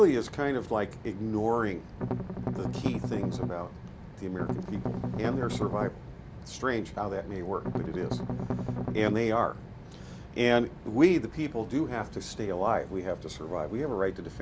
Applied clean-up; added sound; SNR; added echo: none; Strum; 2 dB; none.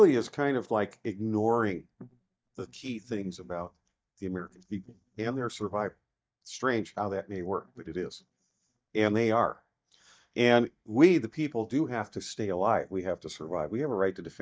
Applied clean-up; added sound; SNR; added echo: neural mask model DeepFilterNet 3.